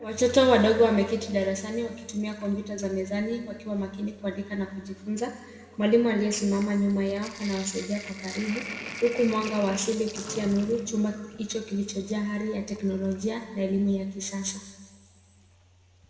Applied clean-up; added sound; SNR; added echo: none; Sink (filling or washing); 18 dB; reverberation time 1.4 s.